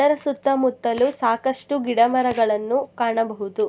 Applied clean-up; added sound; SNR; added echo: none; none; none; none.